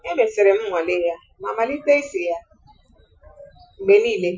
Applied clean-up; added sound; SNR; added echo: classical method Wiener filter.